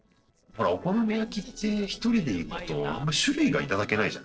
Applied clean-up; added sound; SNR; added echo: neural separator model SepFormer DNS4.